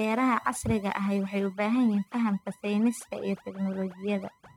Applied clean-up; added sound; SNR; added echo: neural mask model RNNoise.